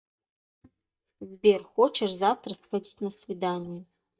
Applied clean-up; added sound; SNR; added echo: neural mask model DeepFilterNet 3.